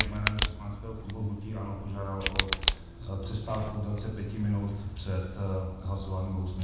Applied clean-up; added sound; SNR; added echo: none; Tick; 2 dB; reverberation time 1.0 s.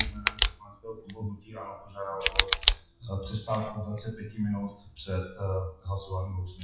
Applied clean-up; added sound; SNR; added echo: classical method WPE with log-MMSE.